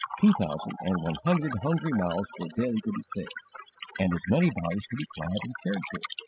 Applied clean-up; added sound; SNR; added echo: classical method spectral subtraction.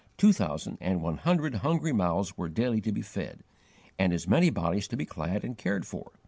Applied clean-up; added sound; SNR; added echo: none; none; none; none.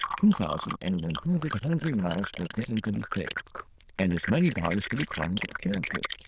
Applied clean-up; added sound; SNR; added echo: neural diffusion model UNIVERSE++.